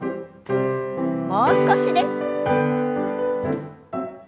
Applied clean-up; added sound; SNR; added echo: none; none; none; none.